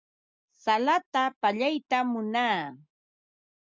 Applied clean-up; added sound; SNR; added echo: none; none; none; none.